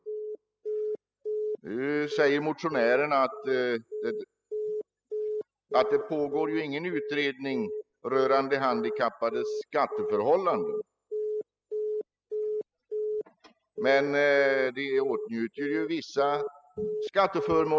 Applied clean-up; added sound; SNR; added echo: classical method spectral subtraction.